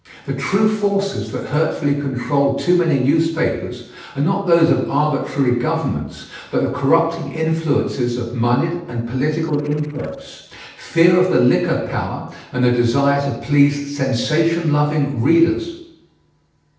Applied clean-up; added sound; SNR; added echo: neural separator model SepFormer DNS4.